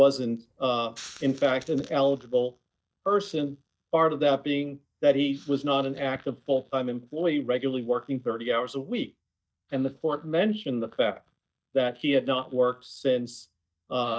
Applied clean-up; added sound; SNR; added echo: neural mask model DeepFilterNet 3.